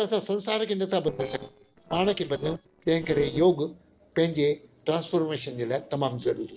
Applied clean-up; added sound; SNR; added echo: neural separator model SepFormer DNS4.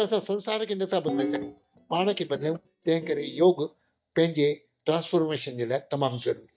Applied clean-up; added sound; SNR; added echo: neural mask model DeepFilterNet 3.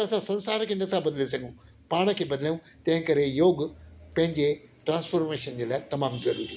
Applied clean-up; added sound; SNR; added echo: none; none; none; none.